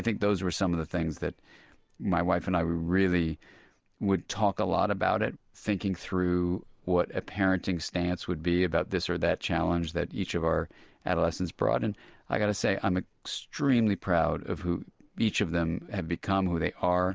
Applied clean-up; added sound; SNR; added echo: none; none; none; none.